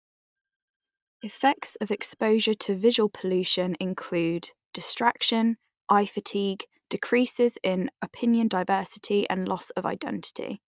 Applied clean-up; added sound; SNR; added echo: neural mask model DeepFilterNet 3.